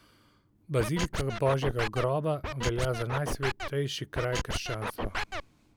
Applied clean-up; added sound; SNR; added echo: none; Scratching (performance technique); 2 dB; none.